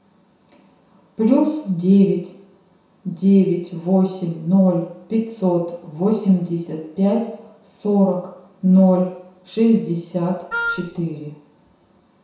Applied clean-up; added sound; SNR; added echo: none; Wind instrument, woodwind instrument; 7 dB; reverberation time 0.7 s.